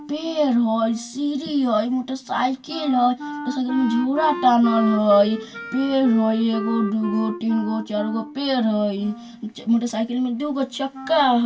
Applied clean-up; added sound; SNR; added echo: none; Wind instrument, woodwind instrument; 13 dB; reverberation time 0.1 s.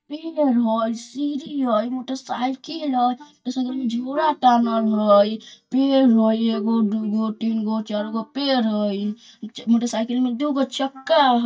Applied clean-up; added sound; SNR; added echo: neural mask model DeepFilterNet 3.